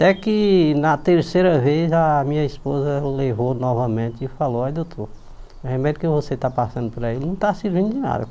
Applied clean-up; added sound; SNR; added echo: none; Bird vocalization, bird call, bird song; 18 dB; none.